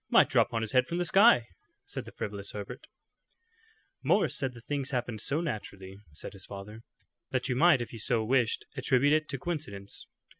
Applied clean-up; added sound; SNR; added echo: none; none; none; none.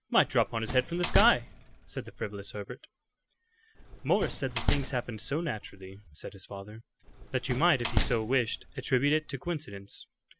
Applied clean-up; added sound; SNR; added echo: none; Slam; 3 dB; none.